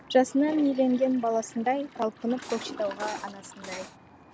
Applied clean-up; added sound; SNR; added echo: none; Toilet flush + Cutlery, silverware; 16 dB; none.